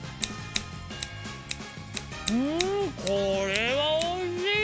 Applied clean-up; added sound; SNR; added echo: none; Scissors; 10 dB; none.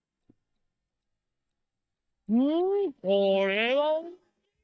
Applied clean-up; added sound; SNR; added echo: neural mask model DeepFilterNet 3.